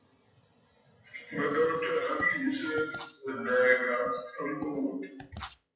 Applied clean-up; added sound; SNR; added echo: classical method WPE with log-MMSE.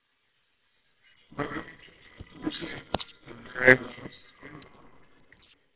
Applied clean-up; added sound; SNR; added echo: neural separator model SepFormer WHAMR!.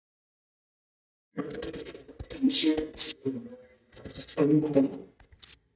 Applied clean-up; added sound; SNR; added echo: neural mask model DeepFilterNet 3.